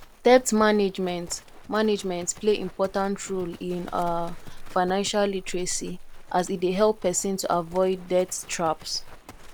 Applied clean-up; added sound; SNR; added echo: none; Livestock, farm animals, working animals; 15 dB; none.